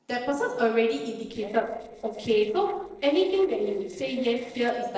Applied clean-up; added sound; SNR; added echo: neural separator model SepFormer DNS4.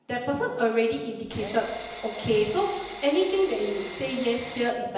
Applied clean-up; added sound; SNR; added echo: none; Drill; 12 dB; reverberation time 1.0 s.